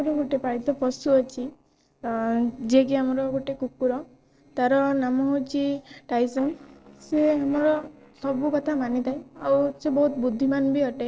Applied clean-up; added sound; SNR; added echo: neural separator model SepFormer DNS4.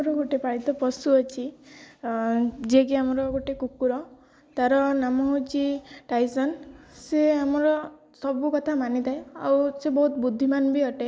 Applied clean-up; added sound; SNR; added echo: none; none; none; none.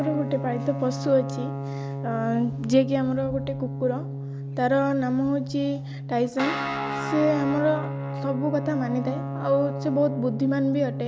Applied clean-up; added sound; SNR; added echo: none; Guitar; 5 dB; none.